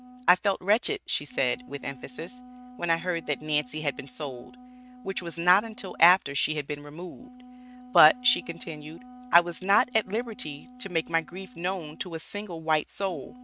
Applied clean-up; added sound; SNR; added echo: neural mask model RNNoise.